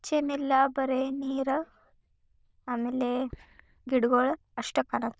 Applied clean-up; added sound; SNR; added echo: neural diffusion model UNIVERSE++.